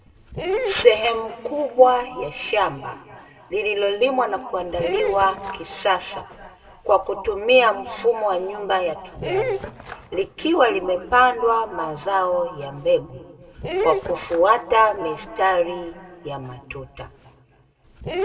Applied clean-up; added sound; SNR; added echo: none; Dog; 11 dB; reverberation time 1.6 s.